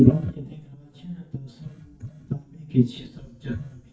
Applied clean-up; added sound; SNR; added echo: neural mask model DeepFilterNet 3.